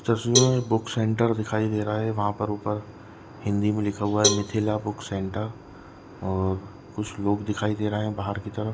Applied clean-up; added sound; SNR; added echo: none; Cowbell; 5 dB; none.